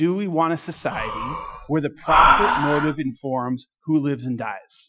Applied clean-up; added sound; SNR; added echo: classical method Wiener filter.